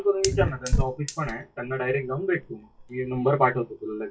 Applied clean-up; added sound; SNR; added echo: classical method WPE with log-MMSE.